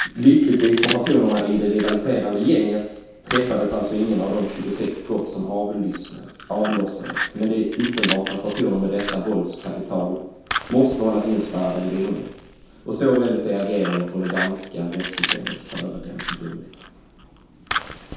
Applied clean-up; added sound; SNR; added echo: none; Fire; 10 dB; reverberation time 0.8 s.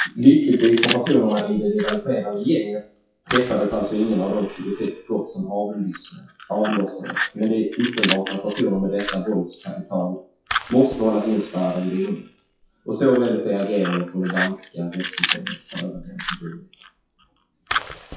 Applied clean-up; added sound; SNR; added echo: classical method WPE with log-MMSE.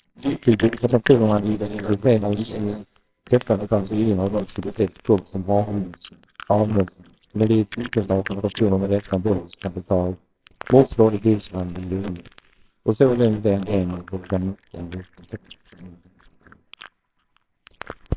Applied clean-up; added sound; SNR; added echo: neural separator model SepFormer WHAMR!.